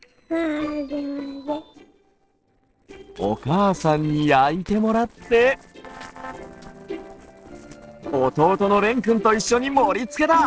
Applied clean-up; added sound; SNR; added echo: neural separator model SepFormer DNS4.